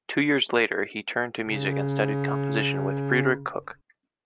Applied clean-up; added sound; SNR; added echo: none; Bowed string instrument; 1 dB; none.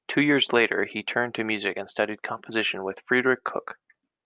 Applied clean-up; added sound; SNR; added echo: none; none; none; none.